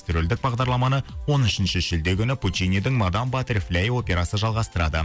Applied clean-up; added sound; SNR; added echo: none; none; none; none.